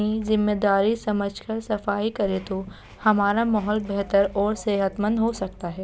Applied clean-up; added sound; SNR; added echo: none; none; none; none.